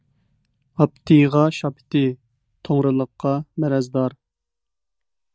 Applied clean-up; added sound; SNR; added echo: neural mask model DeepFilterNet 3.